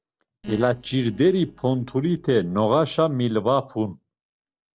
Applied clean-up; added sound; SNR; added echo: neural separator model SepFormer DNS4.